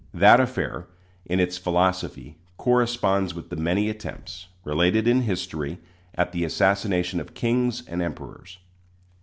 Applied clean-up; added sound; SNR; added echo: none; none; none; none.